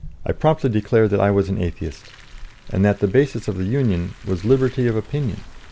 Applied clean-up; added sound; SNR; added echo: none; Car; 17 dB; none.